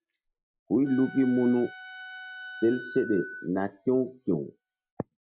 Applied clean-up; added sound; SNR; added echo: classical method Wiener filter.